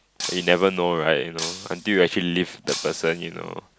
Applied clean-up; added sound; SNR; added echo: none; Shatter; 12 dB; none.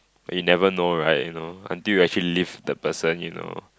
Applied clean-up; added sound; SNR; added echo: none; none; none; none.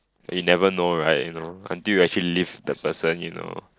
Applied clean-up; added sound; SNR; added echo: neural separator model SepFormer DNS4.